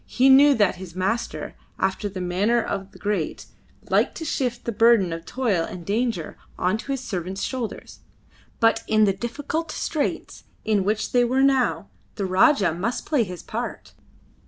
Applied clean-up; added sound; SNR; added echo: none; none; none; none.